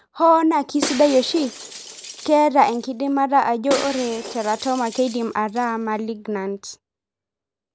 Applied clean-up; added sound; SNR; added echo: none; Shatter; 12 dB; none.